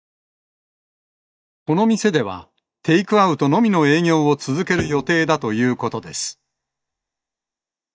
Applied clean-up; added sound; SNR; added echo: neural mask model DeepFilterNet 3.